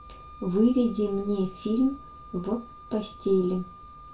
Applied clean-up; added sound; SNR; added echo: none; Wind instrument, woodwind instrument; 20 dB; reverberation time 0.2 s.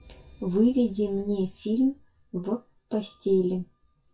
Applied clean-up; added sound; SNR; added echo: classical method WPE with log-MMSE.